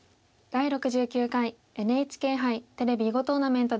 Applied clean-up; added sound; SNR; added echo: none; none; none; none.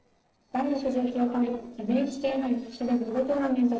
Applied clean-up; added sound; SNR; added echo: neural separator model SepFormer DNS4.